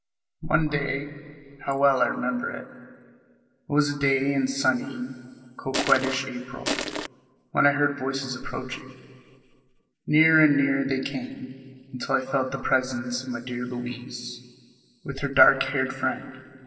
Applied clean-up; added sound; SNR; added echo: none; Crushing; 2 dB; reverberation time 2.1 s.